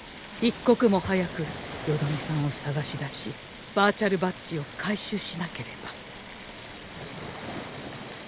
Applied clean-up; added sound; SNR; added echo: none; Sink (filling or washing) / Water tap, faucet + Waves, surf; 11 dB; none.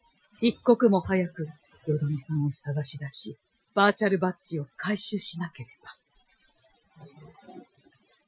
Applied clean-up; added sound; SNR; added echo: classical method Wiener filter.